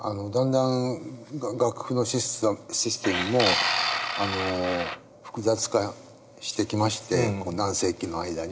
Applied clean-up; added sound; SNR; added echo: none; Tools; 2 dB; none.